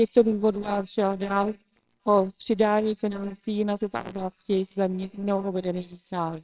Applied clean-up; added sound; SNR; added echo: neural separator model SepFormer WHAMR!.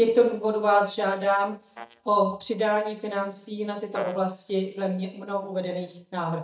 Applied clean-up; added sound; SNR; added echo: neural mask model DeepFilterNet 3.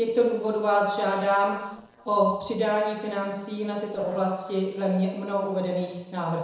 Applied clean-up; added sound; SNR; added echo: neural separator model SepFormer DNS4.